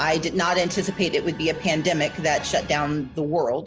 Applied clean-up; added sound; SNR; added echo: none; none; none; none.